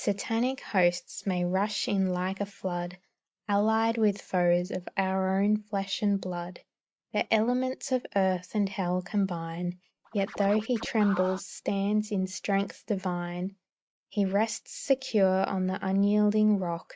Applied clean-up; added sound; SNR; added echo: neural mask model RNNoise.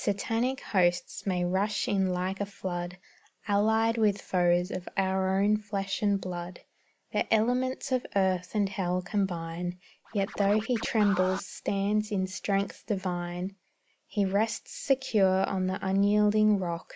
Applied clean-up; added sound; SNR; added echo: none; Scratching (performance technique); 11 dB; none.